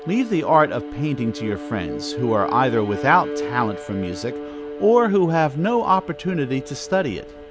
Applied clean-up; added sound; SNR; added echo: none; Bowed string instrument; 11 dB; none.